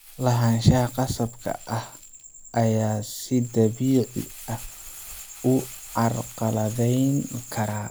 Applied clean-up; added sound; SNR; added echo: none; Crumpling, crinkling; 20 dB; none.